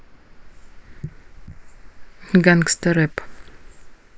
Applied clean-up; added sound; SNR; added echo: neural mask model Resemble Enhance denoiser.